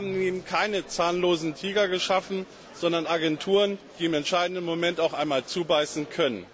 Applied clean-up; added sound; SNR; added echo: none; none; none; none.